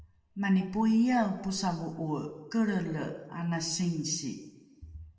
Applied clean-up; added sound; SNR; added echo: none; none; none; reverberation time 0.8 s.